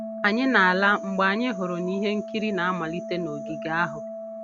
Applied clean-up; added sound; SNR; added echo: none; Organ; 10 dB; none.